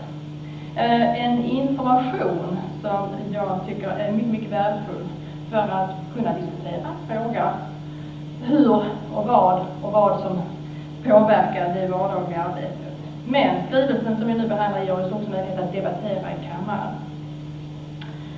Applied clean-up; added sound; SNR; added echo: none; none; none; reverberation time 0.8 s.